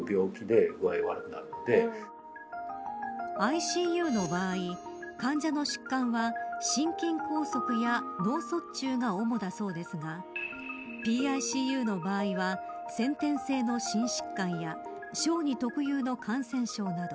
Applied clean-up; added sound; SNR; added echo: none; none; none; none.